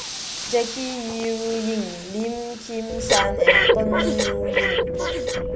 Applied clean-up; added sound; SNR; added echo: none; Breathing; -4 dB; none.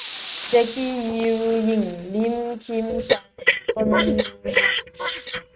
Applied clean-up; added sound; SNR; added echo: neural mask model RNNoise.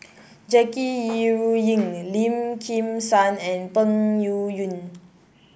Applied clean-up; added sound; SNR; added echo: none; none; none; none.